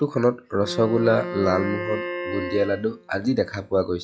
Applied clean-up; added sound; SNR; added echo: classical method log-MMSE.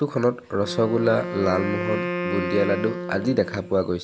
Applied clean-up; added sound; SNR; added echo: none; Wind instrument, woodwind instrument; 6 dB; none.